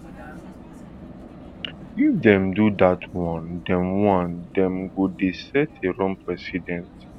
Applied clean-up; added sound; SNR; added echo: none; Vehicle; 18 dB; none.